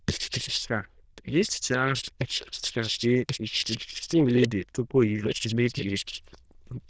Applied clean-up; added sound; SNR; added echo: neural diffusion model UNIVERSE++.